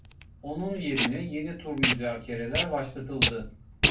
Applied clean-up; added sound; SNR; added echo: none; Packing tape, duct tape; -3 dB; reverberation time 0.2 s.